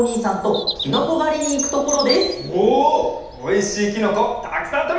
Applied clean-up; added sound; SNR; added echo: none; Bird vocalization, bird call, bird song; 11 dB; reverberation time 0.8 s.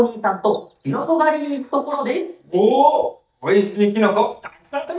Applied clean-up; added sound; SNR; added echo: neural mask model DeepFilterNet 3.